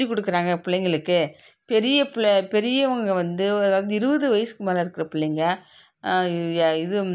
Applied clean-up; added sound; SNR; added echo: none; none; none; none.